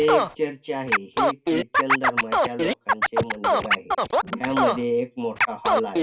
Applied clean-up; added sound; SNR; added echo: none; Scratching (performance technique); -4 dB; reverberation time 0.1 s.